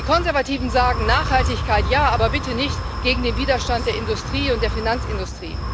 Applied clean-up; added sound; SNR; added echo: none; Wind; 2 dB; none.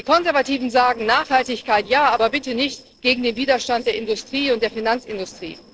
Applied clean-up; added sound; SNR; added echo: neural separator model SepFormer DNS4.